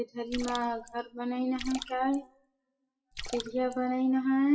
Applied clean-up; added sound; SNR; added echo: classical method WPE with log-MMSE.